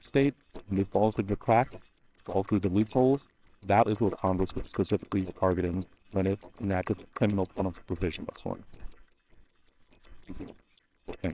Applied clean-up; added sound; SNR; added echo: neural separator model SepFormer WHAMR!.